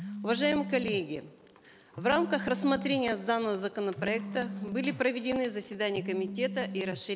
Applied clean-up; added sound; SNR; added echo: none; Telephone; 9 dB; none.